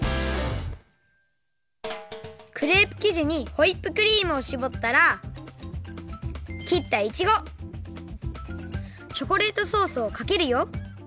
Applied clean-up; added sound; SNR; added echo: none; none; none; none.